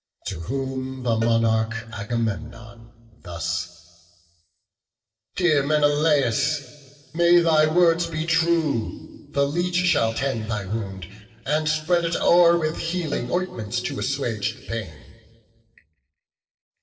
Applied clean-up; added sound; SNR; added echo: neural separator model SepFormer DNS4.